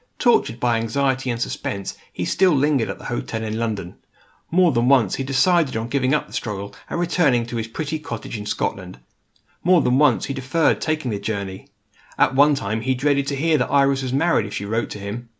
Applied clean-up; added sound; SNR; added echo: none; none; none; none.